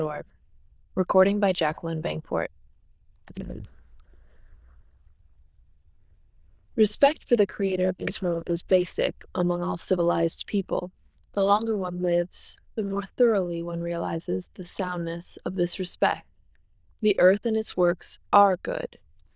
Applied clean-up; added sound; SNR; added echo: neural diffusion model UNIVERSE++.